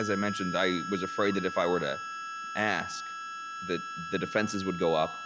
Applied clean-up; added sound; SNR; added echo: none; Harmonica; 7 dB; none.